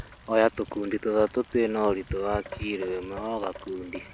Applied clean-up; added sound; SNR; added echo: none; Rain; 14 dB; none.